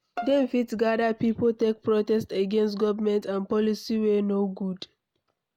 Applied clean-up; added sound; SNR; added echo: none; Bowed string instrument; 17 dB; none.